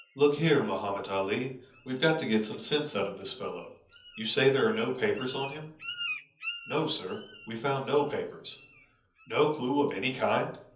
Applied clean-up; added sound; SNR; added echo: none; Bird; 17 dB; reverberation time 0.7 s.